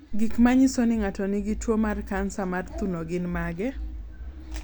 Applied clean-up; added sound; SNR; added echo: none; none; none; none.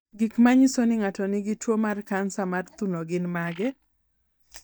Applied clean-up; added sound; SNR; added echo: neural mask model DeepFilterNet 3.